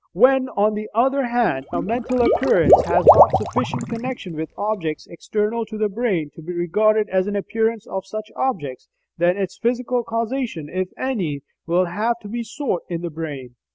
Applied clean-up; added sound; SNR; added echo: none; Water / Liquid; -2 dB; none.